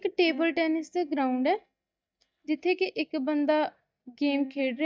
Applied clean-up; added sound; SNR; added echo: neural mask model DeepFilterNet 3.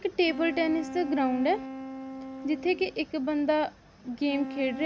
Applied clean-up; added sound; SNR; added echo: none; Wind instrument, woodwind instrument; 11 dB; none.